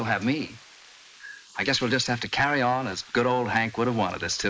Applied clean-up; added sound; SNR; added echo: neural mask model Resemble Enhance denoiser.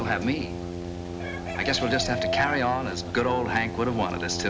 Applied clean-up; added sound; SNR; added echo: none; Brass instrument + Chicken, rooster; 5 dB; none.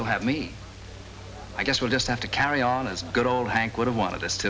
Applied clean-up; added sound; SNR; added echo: none; none; none; none.